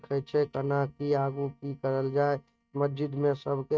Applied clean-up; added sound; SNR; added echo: neural mask model RNNoise.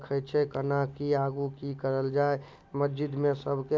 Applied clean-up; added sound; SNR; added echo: none; none; none; none.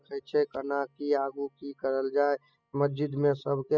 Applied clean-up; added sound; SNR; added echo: classical method spectral subtraction.